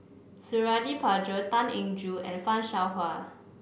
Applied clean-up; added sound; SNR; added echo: none; none; none; none.